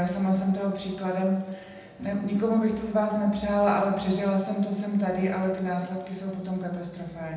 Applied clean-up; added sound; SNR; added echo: none; none; none; reverberation time 0.9 s.